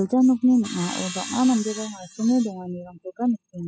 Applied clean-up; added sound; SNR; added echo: classical method spectral subtraction.